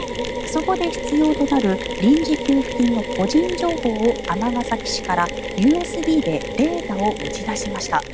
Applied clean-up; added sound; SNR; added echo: none; Mechanisms; 6 dB; none.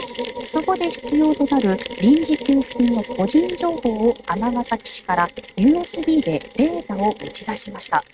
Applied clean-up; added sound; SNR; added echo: neural mask model RNNoise.